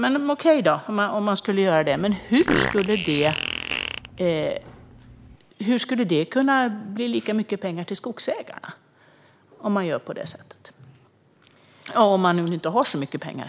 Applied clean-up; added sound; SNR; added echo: none; Rattle (instrument) + Fart; 4 dB; none.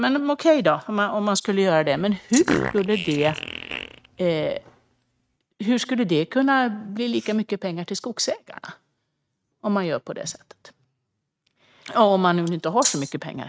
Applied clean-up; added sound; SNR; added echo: neural mask model RNNoise.